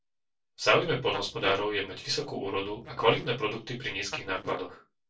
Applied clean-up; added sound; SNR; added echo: neural separator model SepFormer DNS4.